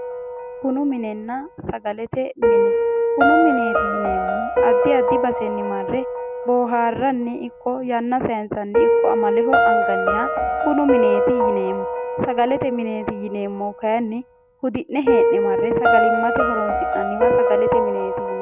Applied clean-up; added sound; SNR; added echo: none; Piano; -3 dB; none.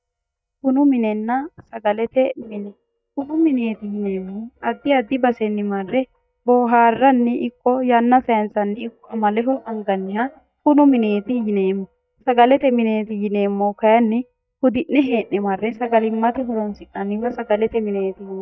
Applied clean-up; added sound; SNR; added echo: neural mask model DeepFilterNet 3.